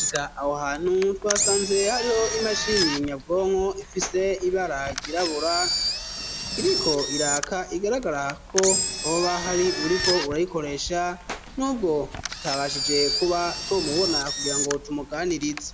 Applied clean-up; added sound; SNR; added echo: none; Engine; 3 dB; none.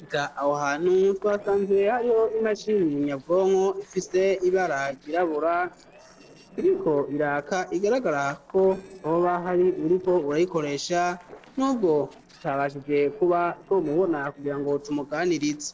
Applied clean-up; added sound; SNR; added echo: neural separator model SepFormer DNS4.